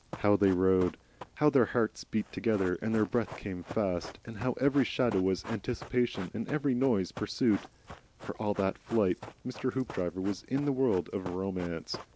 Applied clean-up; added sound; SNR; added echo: none; Run; 17 dB; none.